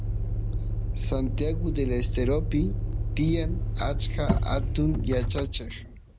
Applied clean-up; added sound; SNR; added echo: none; Motor vehicle (road); -3 dB; none.